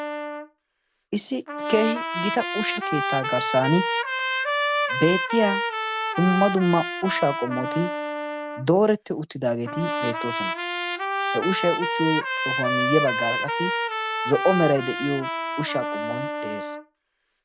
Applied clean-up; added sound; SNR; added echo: none; Trumpet; 2 dB; none.